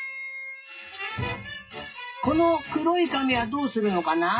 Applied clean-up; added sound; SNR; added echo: classical method WPE with log-MMSE.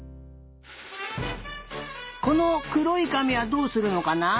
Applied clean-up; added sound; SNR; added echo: none; none; none; none.